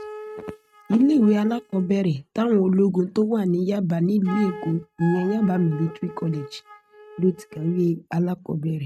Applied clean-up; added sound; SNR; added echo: neural mask model RNNoise.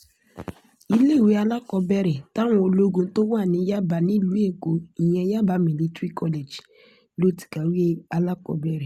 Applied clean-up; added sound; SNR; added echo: none; none; none; none.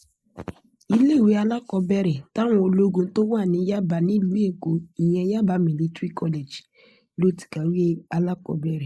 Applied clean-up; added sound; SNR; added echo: neural mask model Resemble Enhance denoiser.